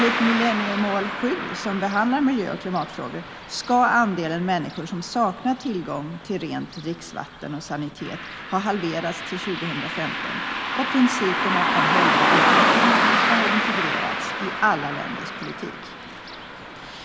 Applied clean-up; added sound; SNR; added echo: none; Car passing by; 0 dB; none.